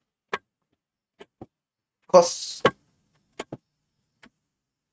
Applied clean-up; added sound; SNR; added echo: neural mask model RNNoise.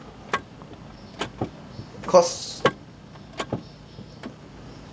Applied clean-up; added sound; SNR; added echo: none; Mechanisms / Car; 4 dB; none.